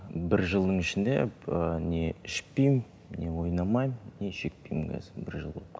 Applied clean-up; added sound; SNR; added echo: none; none; none; none.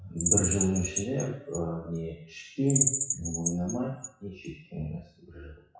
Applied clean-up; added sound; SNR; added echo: classical method WPE with log-MMSE.